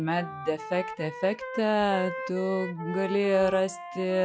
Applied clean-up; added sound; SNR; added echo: classical method log-MMSE.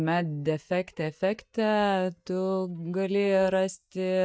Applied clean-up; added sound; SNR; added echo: neural mask model DeepFilterNet 3.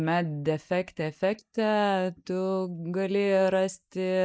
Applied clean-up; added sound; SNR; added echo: neural mask model Resemble Enhance denoiser.